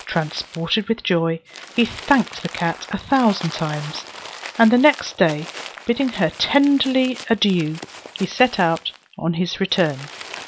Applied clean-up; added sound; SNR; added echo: none; Crumpling, crinkling; 16 dB; none.